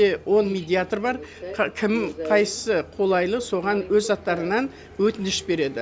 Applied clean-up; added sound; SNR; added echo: none; Subway, metro, underground; 14 dB; none.